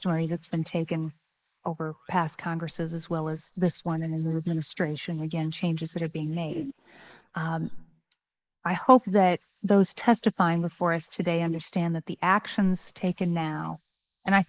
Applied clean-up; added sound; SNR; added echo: neural mask model Resemble Enhance denoiser.